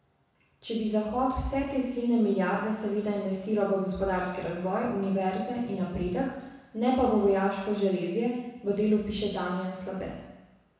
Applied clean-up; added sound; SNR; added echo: none; none; none; reverberation time 1.0 s.